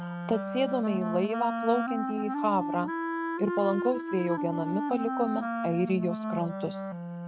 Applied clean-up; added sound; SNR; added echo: neural mask model RNNoise.